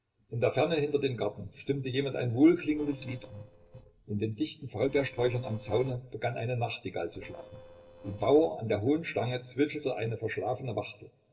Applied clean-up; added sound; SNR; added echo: neural separator model SepFormer DNS4.